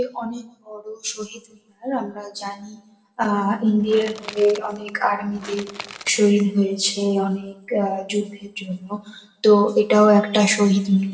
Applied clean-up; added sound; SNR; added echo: none; Crushing / Wood; 17 dB; reverberation time 0.8 s.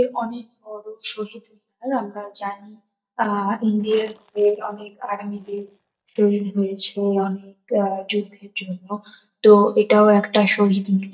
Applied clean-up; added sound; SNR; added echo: neural mask model DeepFilterNet 3.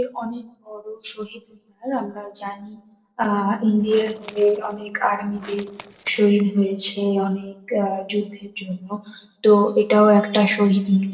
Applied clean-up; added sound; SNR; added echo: neural separator model SepFormer DNS4.